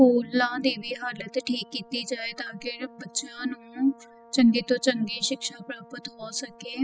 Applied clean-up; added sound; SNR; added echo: classical method spectral subtraction.